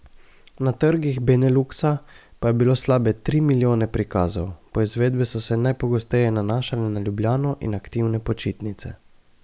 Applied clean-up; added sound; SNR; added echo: none; none; none; none.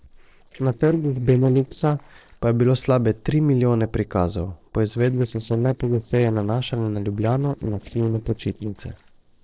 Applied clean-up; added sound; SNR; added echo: neural separator model SepFormer DNS4.